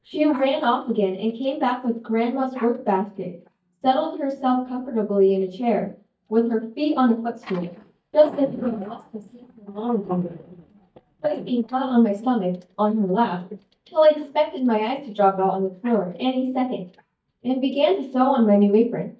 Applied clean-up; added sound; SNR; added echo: neural mask model DeepFilterNet 3.